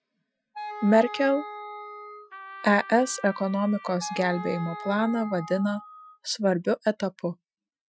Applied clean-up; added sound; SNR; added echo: classical method Wiener filter.